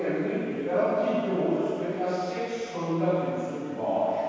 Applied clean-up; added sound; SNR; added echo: none; none; none; reverberation time 2.2 s.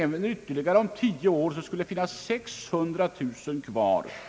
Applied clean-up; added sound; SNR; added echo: none; none; none; none.